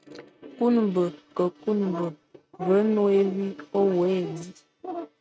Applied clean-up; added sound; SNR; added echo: neural mask model RNNoise.